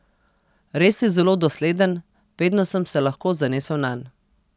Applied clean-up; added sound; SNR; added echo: none; none; none; none.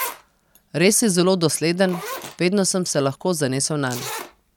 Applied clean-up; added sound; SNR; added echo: none; Zipper (clothing); 15 dB; none.